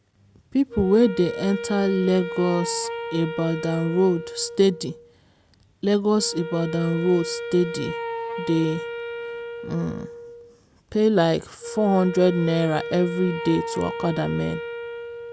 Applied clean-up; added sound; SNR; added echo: none; Wind instrument, woodwind instrument; 9 dB; none.